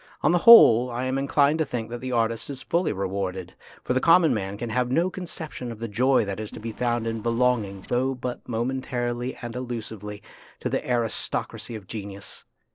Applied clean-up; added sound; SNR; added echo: neural separator model SepFormer DNS4.